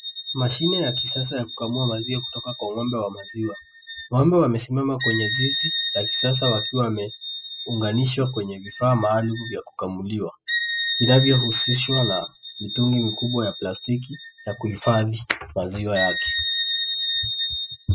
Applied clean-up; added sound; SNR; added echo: classical method spectral subtraction.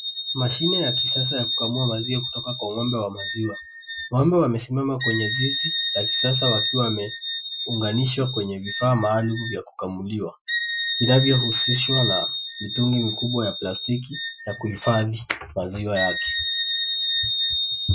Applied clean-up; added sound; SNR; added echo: classical method Wiener filter.